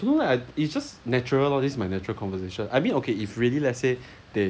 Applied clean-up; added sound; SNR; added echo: none; none; none; none.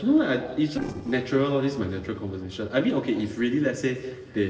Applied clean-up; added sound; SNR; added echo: neural separator model SepFormer DNS4.